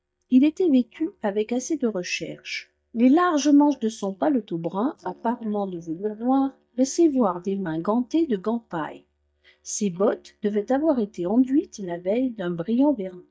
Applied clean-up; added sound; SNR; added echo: neural mask model DeepFilterNet 3.